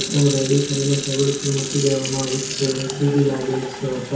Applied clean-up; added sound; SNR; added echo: none; Fill (with liquid) / Sink (filling or washing); 8 dB; reverberation time 0.6 s.